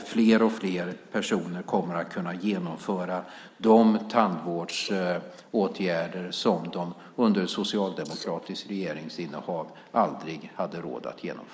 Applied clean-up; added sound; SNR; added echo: neural mask model Resemble Enhance denoiser.